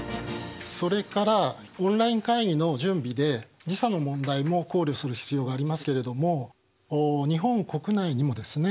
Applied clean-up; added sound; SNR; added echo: none; none; none; none.